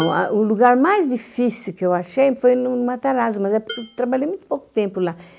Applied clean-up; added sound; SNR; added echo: none; Dishes, pots, and pans; 19 dB; none.